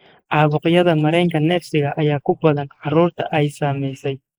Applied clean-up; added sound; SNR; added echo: neural mask model Resemble Enhance denoiser.